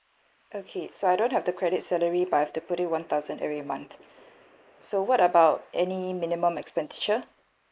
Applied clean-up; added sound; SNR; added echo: neural mask model Resemble Enhance denoiser.